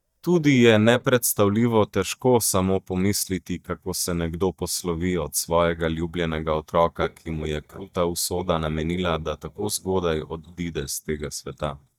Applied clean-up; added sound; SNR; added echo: neural mask model DeepFilterNet 3.